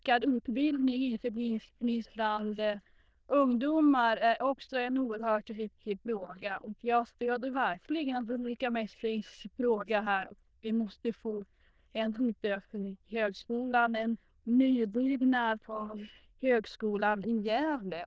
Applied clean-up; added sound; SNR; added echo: neural diffusion model UNIVERSE++.